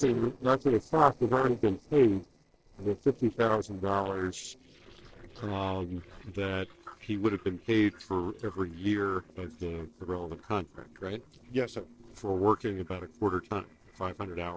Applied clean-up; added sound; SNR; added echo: neural separator model SepFormer DNS4.